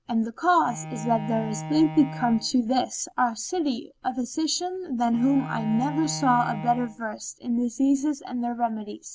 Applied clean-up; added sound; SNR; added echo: none; Bowed string instrument; 13 dB; none.